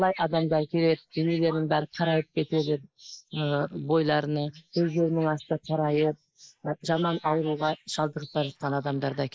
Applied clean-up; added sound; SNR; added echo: neural mask model Resemble Enhance denoiser.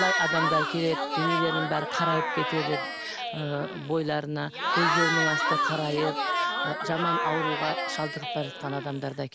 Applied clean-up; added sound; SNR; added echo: none; Crowd / Cheering; -1 dB; none.